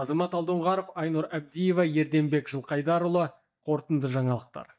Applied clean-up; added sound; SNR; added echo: neural mask model DeepFilterNet 3.